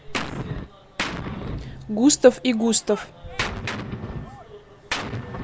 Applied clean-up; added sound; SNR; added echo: none; Gunshot, gunfire; 8 dB; none.